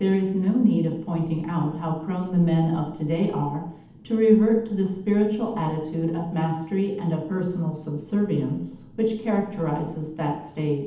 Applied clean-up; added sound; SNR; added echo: none; none; none; reverberation time 0.8 s.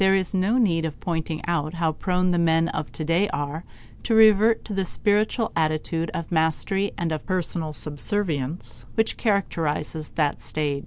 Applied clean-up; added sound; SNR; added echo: none; none; none; none.